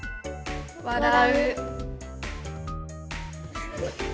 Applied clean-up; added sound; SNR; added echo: none; none; none; none.